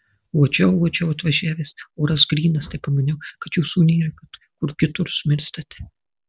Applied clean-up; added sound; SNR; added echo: none; none; none; none.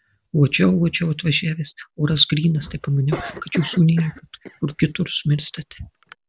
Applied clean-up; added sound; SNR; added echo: none; Cough; 16 dB; none.